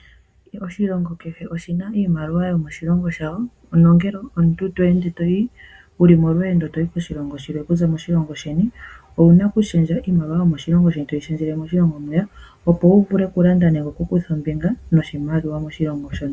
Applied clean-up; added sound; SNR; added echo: none; none; none; none.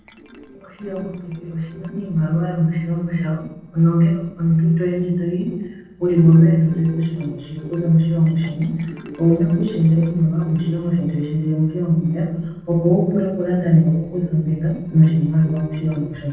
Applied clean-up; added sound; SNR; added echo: neural separator model SepFormer DNS4.